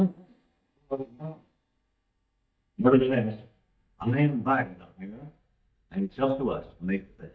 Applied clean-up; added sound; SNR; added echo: neural mask model DeepFilterNet 3.